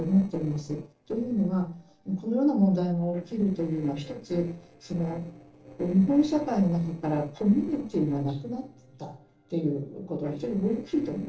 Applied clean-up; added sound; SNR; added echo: neural separator model SepFormer DNS4.